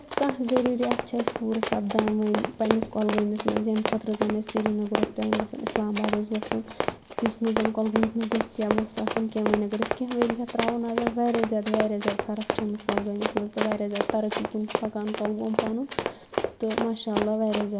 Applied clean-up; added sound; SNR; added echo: none; Run; 3 dB; reverberation time 1.2 s.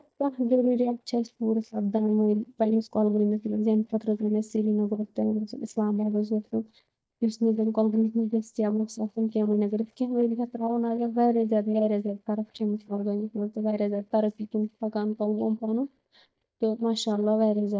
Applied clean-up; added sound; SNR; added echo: neural mask model DeepFilterNet 3.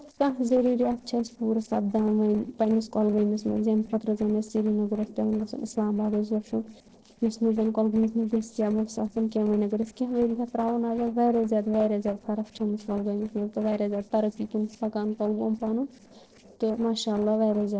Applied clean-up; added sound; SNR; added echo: neural separator model SepFormer DNS4.